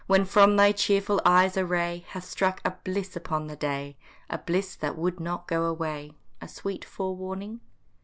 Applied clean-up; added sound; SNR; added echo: none; Squeak / Walk, footsteps; 20 dB; none.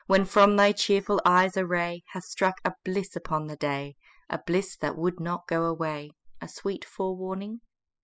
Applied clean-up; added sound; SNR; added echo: classical method spectral subtraction.